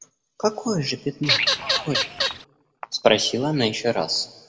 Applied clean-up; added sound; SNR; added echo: none; Bird vocalization, bird call, bird song / Fowl; -2 dB; reverberation time 1.0 s.